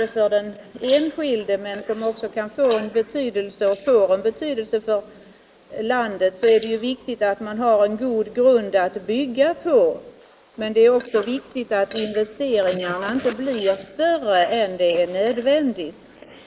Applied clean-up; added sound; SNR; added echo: neural mask model Resemble Enhance denoiser.